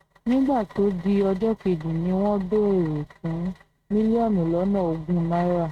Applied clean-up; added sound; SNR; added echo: neural mask model RNNoise.